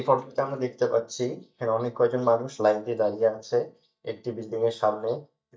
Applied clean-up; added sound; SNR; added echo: neural mask model DeepFilterNet 3.